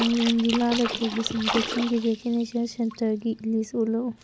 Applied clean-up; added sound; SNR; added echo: none; Splash, splatter; 8 dB; none.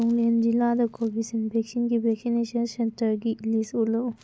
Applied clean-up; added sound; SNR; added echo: none; none; none; none.